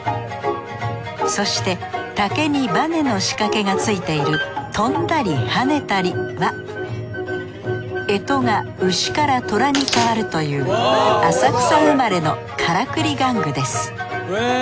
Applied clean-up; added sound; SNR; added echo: none; none; none; none.